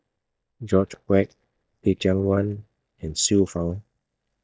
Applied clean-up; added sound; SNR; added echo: neural mask model DeepFilterNet 3.